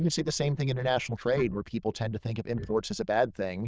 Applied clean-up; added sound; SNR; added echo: neural diffusion model UNIVERSE++.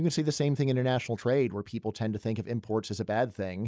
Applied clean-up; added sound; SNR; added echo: none; none; none; none.